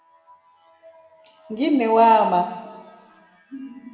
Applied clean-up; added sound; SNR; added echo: none; none; none; reverberation time 1.5 s.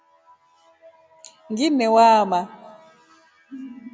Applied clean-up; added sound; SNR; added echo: none; none; none; none.